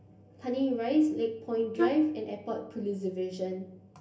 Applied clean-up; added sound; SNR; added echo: none; Wind instrument, woodwind instrument; 0 dB; reverberation time 0.3 s.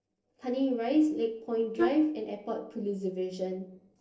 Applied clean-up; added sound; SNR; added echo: neural separator model SepFormer DNS4.